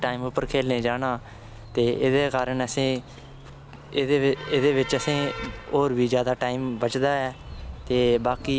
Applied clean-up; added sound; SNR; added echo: none; Squeak / Accelerating, revving, vroom / Vehicle; 17 dB; none.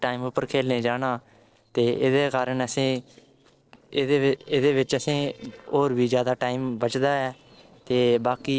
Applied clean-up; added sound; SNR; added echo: neural separator model SepFormer DNS4.